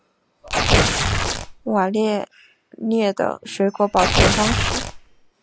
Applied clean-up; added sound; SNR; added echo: none; Tearing; -3 dB; none.